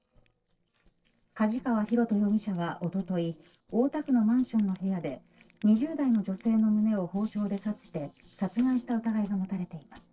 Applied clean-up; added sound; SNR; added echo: neural separator model SepFormer DNS4.